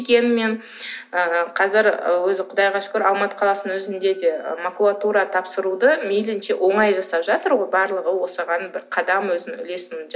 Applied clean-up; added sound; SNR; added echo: none; none; none; none.